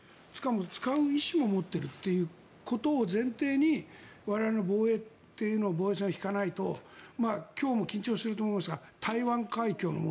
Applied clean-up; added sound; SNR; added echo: none; none; none; none.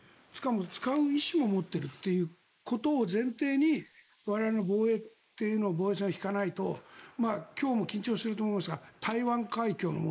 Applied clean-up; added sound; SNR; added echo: neural mask model Resemble Enhance denoiser.